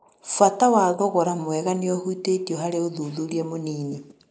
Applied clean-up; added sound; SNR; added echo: neural mask model Resemble Enhance denoiser.